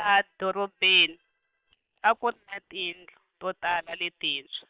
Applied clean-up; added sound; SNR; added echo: neural separator model SepFormer WHAM!.